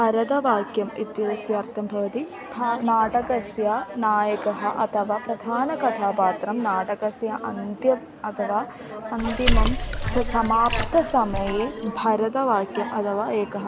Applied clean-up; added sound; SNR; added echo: none; Water / Splash, splatter; 1 dB; none.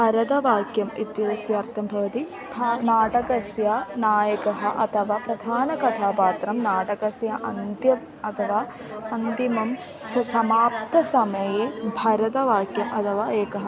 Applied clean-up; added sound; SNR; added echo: none; none; none; none.